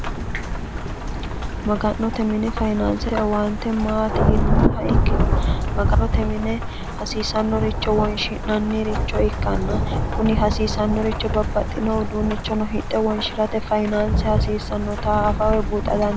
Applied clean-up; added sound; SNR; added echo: none; Rain / Thunderstorm; -1 dB; none.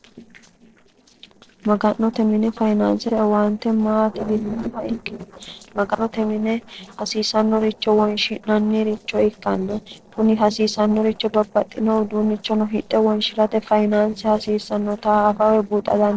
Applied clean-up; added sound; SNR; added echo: neural separator model SepFormer DNS4.